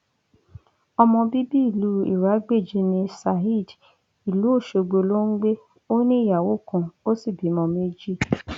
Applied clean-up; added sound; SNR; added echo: none; none; none; none.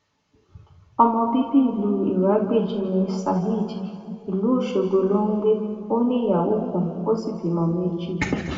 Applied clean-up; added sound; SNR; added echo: none; none; none; reverberation time 2.0 s.